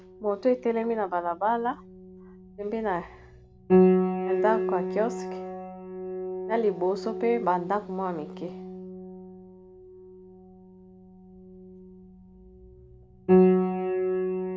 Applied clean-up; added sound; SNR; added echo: none; Piano; -3 dB; none.